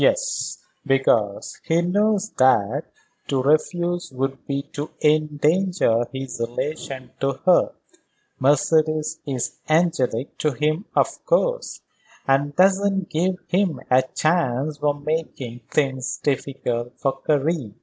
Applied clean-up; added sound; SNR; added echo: none; none; none; none.